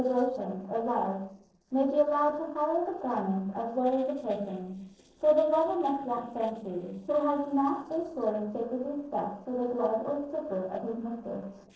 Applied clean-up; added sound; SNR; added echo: neural separator model SepFormer DNS4.